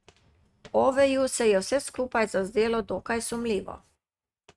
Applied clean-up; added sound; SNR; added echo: neural mask model RNNoise.